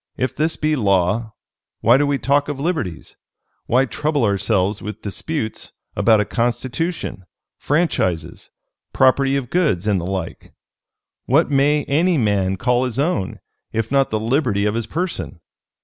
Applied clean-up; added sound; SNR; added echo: none; none; none; none.